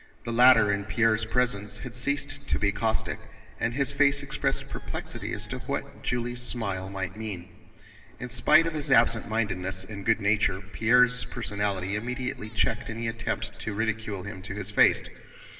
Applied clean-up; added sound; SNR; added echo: none; Squeak; 20 dB; reverberation time 2.4 s.